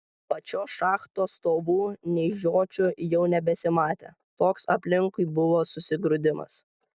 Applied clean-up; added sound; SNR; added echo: none; none; none; none.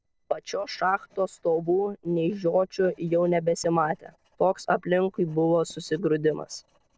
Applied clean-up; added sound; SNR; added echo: neural separator model SepFormer DNS4.